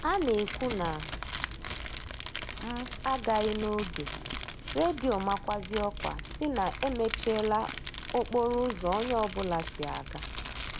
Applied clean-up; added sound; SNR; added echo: none; Crumpling, crinkling; 4 dB; none.